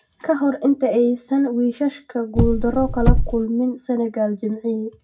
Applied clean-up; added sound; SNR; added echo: none; Car; -3 dB; reverberation time 0.4 s.